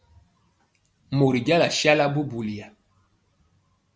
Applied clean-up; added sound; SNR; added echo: none; none; none; none.